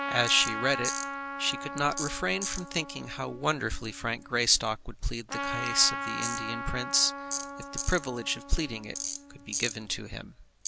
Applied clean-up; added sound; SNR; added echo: none; Tools + Trumpet; 6 dB; none.